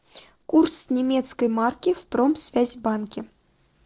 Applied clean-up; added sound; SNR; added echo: neural separator model SepFormer DNS4.